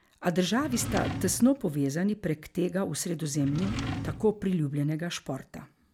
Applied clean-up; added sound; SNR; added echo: none; Drawer open or close; 7 dB; none.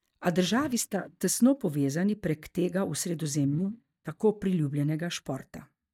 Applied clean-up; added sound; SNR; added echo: neural mask model DeepFilterNet 3.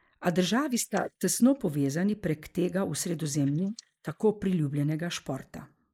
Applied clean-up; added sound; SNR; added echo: neural mask model Resemble Enhance denoiser.